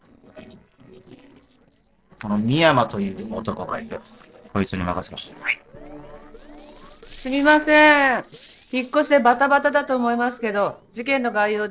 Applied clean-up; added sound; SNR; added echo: neural separator model SepFormer DNS4.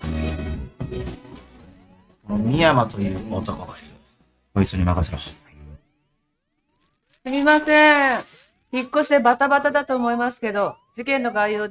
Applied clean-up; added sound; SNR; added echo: neural mask model RNNoise.